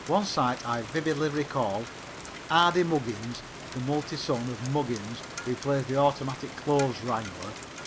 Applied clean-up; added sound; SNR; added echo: none; Rain; 12 dB; none.